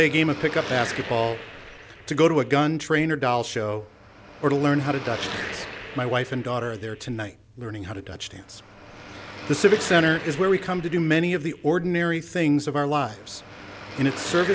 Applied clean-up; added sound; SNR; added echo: none; Car passing by / Traffic noise, roadway noise / Engine; 13 dB; none.